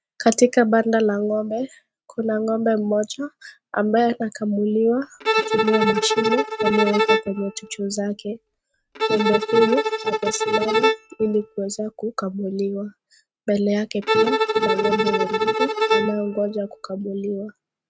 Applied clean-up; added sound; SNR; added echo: neural mask model RNNoise.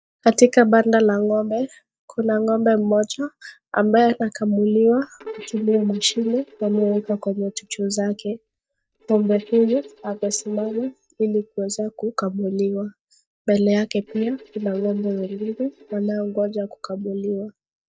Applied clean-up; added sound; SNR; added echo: neural mask model DeepFilterNet 3.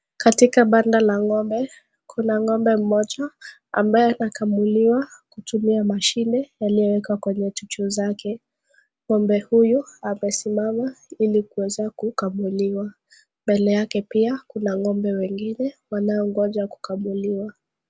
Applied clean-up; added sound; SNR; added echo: none; none; none; none.